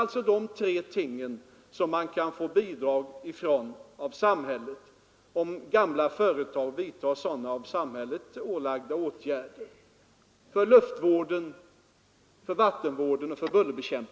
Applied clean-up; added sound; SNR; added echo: none; none; none; none.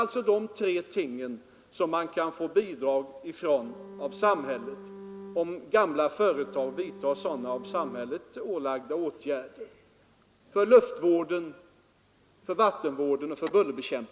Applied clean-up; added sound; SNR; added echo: none; Bowed string instrument; 16 dB; none.